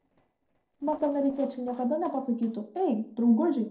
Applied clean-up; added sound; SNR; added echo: neural separator model SepFormer DNS4.